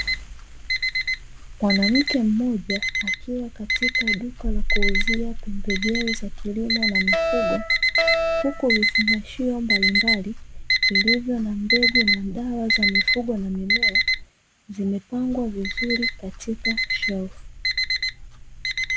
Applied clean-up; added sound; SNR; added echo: none; Alarm + Alarm; -3 dB; none.